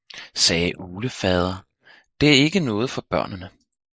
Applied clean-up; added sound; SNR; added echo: neural mask model Resemble Enhance denoiser.